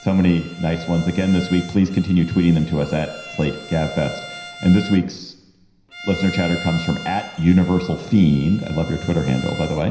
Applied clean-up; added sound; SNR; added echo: none; Bowed string instrument; 16 dB; reverberation time 0.9 s.